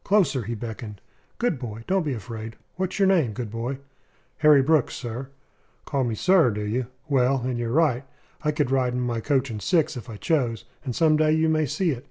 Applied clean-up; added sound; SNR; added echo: none; none; none; none.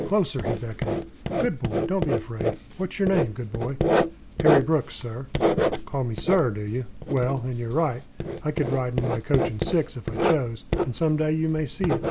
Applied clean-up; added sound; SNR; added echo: none; Writing; 1 dB; none.